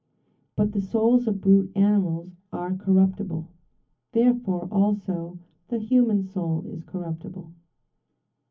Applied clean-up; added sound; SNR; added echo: none; none; none; reverberation time 0.3 s.